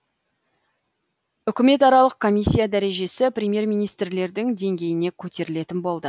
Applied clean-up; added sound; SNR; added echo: none; none; none; none.